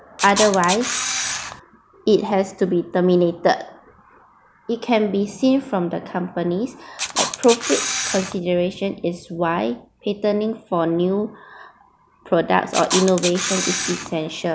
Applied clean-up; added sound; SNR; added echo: none; Camera; 3 dB; none.